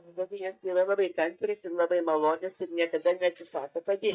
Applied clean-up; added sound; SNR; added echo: neural mask model DeepFilterNet 3.